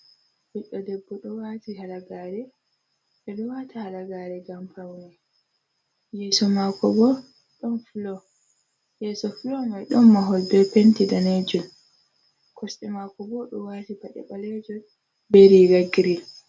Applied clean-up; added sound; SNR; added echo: none; none; none; none.